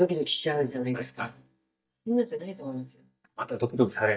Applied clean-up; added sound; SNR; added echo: neural mask model DeepFilterNet 3.